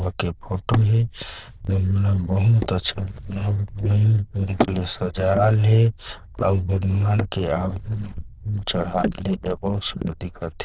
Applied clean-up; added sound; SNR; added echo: neural diffusion model UNIVERSE++.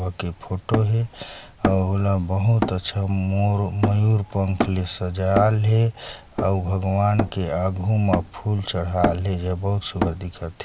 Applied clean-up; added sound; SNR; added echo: none; Hammer; 9 dB; none.